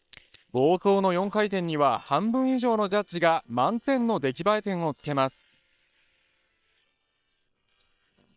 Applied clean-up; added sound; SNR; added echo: neural separator model SepFormer WHAM!.